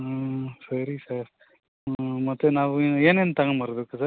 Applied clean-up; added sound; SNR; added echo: none; none; none; none.